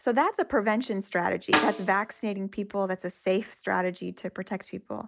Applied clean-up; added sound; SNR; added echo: none; Snare drum; 4 dB; none.